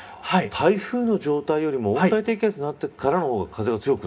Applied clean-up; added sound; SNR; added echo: none; none; none; reverberation time 0.3 s.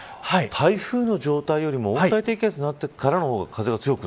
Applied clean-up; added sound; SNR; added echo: none; none; none; none.